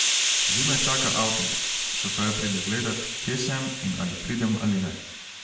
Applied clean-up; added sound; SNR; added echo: none; Hiss; -2 dB; reverberation time 0.7 s.